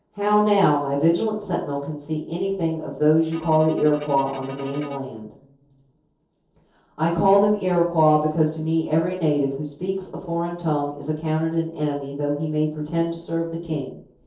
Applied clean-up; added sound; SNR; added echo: neural separator model SepFormer DNS4.